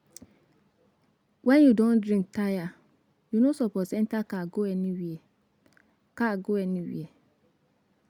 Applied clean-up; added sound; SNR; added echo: none; none; none; none.